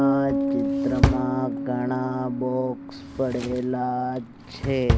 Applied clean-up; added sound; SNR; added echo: none; Bass guitar + Drawer open or close; -1 dB; none.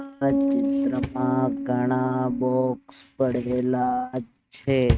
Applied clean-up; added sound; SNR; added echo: neural mask model RNNoise.